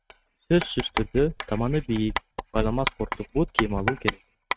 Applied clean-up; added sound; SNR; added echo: neural mask model RNNoise.